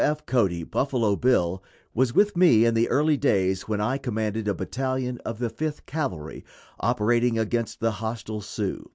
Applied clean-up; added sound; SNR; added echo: none; none; none; none.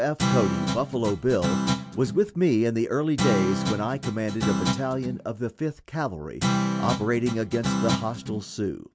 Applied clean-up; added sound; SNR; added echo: none; Guitar; 1 dB; none.